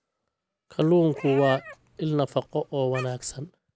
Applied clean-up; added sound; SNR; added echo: none; Meow; 16 dB; none.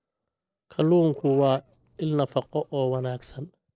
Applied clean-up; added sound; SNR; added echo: neural separator model SepFormer DNS4.